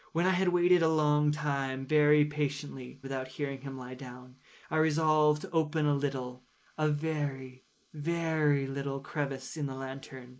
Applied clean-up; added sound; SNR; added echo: neural mask model Resemble Enhance denoiser.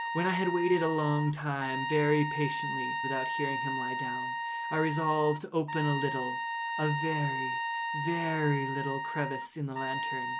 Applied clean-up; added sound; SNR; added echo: none; Trumpet; 3 dB; none.